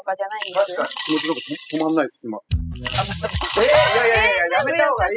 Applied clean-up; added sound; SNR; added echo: classical method spectral subtraction.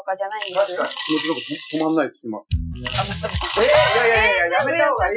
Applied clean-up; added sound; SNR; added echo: classical method Wiener filter.